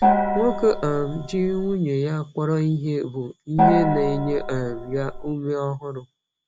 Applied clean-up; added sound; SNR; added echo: none; Gong; -1 dB; none.